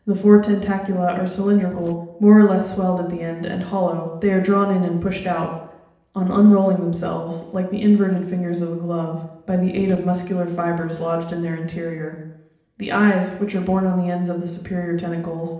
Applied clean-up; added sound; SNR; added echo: neural separator model SepFormer DNS4.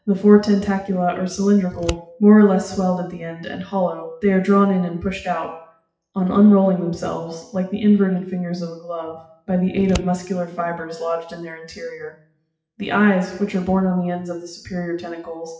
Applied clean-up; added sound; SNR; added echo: classical method WPE with log-MMSE.